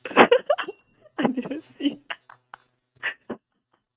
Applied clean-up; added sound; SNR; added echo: neural mask model RNNoise.